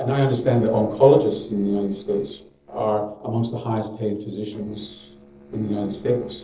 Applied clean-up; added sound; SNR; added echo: neural separator model SepFormer DNS4.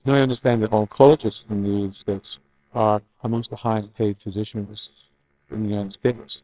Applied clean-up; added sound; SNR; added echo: neural separator model SepFormer WHAMR!.